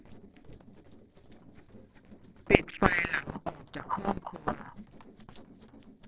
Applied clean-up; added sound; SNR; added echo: neural separator model SepFormer DNS4.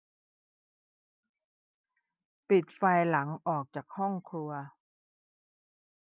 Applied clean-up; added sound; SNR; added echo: none; none; none; none.